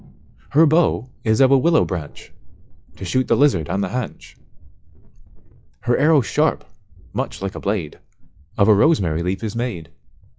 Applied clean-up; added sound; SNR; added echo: classical method log-MMSE.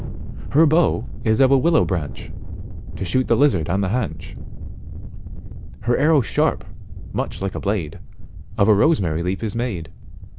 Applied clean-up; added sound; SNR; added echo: none; Thunder; 8 dB; none.